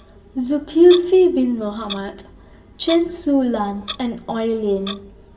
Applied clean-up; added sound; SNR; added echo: none; Clock; 18 dB; reverberation time 1.5 s.